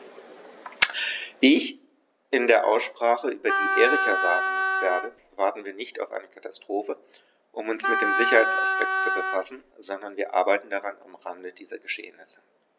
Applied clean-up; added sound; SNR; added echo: none; Wind instrument, woodwind instrument; -1 dB; none.